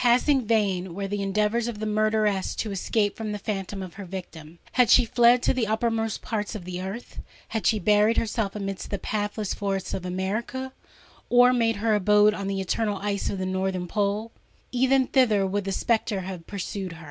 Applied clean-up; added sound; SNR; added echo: none; none; none; none.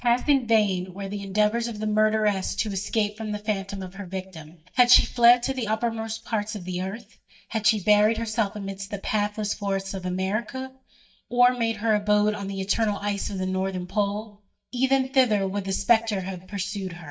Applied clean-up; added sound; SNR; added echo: neural mask model DeepFilterNet 3.